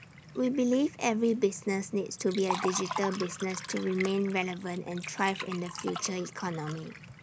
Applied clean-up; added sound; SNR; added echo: none; Liquid; 11 dB; none.